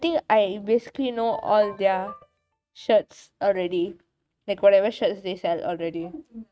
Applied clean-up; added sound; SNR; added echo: neural mask model RNNoise.